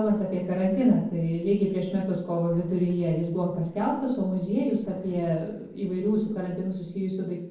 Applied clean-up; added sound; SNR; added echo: neural separator model SepFormer DNS4.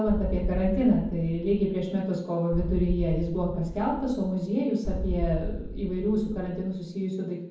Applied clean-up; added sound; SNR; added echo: none; Boom; 6 dB; reverberation time 0.9 s.